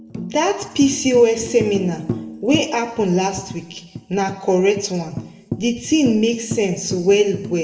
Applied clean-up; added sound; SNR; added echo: none; Tambourine; 12 dB; reverberation time 0.8 s.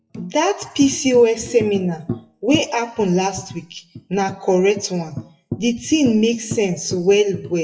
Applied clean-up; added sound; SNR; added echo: classical method WPE with log-MMSE.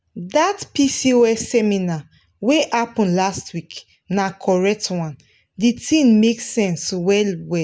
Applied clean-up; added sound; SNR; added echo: none; none; none; none.